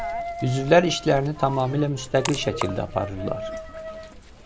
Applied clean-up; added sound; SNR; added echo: none; Coin (dropping); 10 dB; none.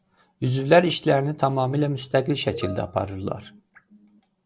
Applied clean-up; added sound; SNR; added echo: none; none; none; none.